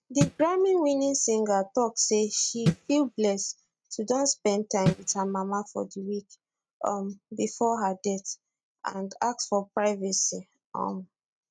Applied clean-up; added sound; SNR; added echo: neural mask model RNNoise.